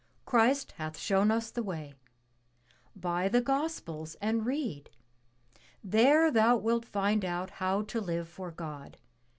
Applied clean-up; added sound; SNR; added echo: none; none; none; none.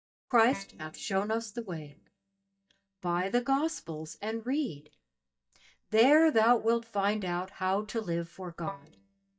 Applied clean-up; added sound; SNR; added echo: neural mask model DeepFilterNet 3.